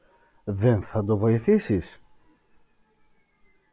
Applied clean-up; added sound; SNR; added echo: none; none; none; none.